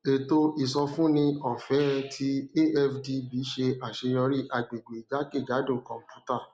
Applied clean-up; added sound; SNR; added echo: none; none; none; none.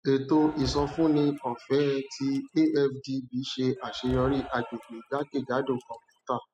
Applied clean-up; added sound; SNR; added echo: classical method spectral subtraction.